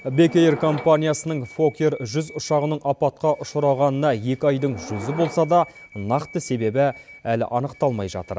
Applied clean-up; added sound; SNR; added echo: none; Subway, metro, underground / Door; 19 dB; none.